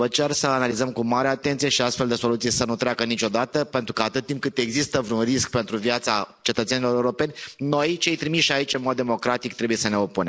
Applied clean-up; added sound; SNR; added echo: none; none; none; none.